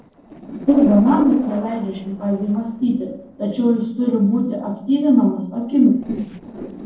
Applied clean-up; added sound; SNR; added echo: neural separator model SepFormer DNS4.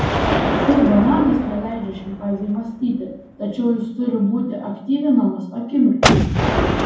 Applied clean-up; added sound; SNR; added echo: none; Gunshot, gunfire; 2 dB; reverberation time 0.9 s.